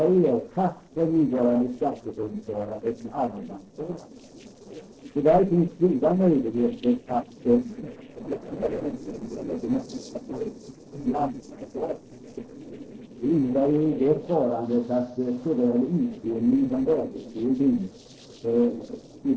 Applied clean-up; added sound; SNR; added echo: neural separator model SepFormer DNS4.